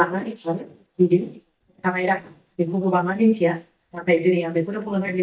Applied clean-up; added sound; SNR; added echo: neural mask model DeepFilterNet 3.